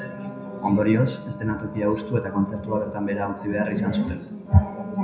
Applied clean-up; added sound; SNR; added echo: none; Wind instrument, woodwind instrument; 15 dB; reverberation time 0.5 s.